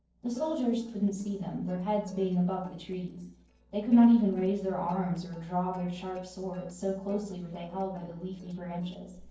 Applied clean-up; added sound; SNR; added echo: neural separator model SepFormer DNS4.